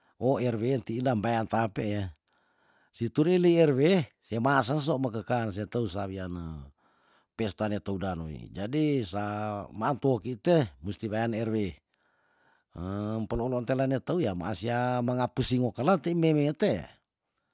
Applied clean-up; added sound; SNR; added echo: none; none; none; none.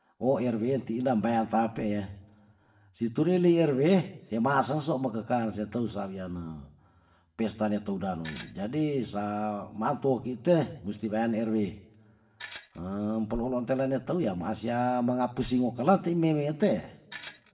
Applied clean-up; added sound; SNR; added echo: none; Tools; 16 dB; reverberation time 0.8 s.